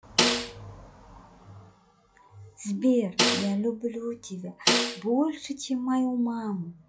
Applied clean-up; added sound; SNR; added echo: classical method log-MMSE.